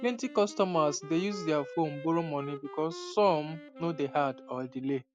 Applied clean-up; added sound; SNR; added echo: none; Wind instrument, woodwind instrument; 15 dB; none.